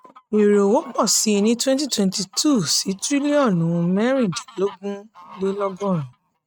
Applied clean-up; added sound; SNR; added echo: neural mask model RNNoise.